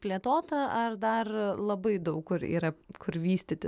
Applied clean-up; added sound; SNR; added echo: none; none; none; none.